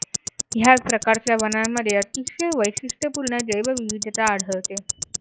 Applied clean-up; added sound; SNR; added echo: classical method log-MMSE.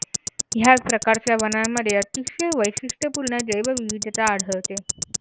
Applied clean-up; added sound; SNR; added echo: none; Tick-tock; 7 dB; none.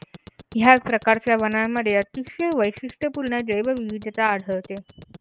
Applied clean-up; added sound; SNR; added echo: neural mask model RNNoise.